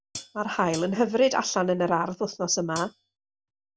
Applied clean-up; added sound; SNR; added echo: none; Hi-hat; 15 dB; none.